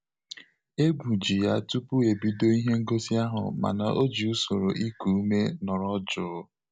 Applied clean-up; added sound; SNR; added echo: none; none; none; none.